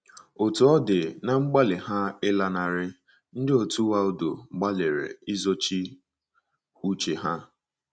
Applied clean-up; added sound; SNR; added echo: none; none; none; none.